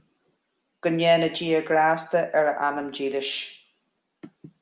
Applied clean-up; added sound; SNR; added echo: none; none; none; none.